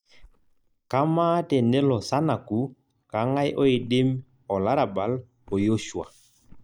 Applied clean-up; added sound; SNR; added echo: neural mask model DeepFilterNet 3.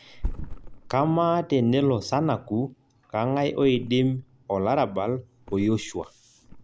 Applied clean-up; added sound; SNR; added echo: none; Thump, thud; 14 dB; none.